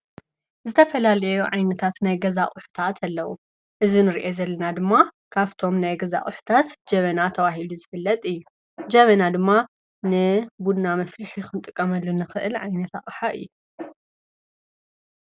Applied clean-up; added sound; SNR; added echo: none; none; none; none.